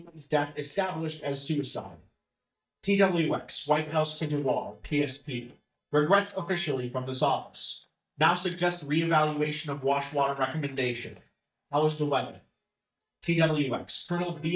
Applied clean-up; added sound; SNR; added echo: neural mask model DeepFilterNet 3.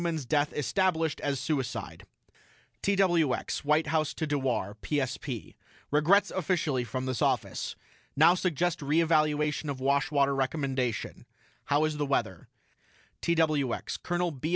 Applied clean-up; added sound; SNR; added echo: none; none; none; none.